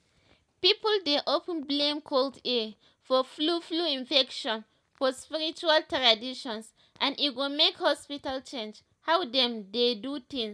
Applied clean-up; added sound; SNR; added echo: none; none; none; none.